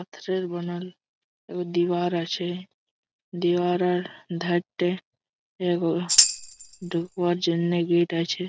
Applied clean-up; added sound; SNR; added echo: none; Tambourine; -2 dB; none.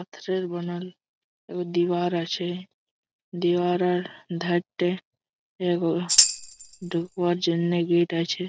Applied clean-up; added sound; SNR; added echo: neural separator model SepFormer DNS4.